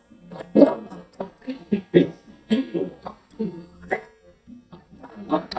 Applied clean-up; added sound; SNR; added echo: neural mask model DeepFilterNet 3.